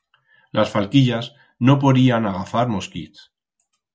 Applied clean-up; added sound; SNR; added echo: none; none; none; none.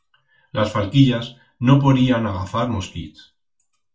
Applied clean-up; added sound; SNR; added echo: none; none; none; reverberation time 0.2 s.